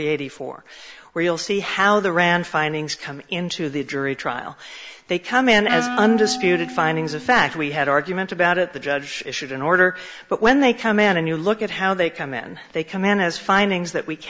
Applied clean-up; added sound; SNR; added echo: none; Wind instrument, woodwind instrument; 9 dB; none.